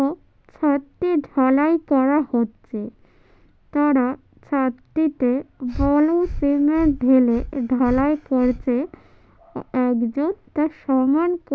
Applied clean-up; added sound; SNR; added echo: none; Breathing; 11 dB; none.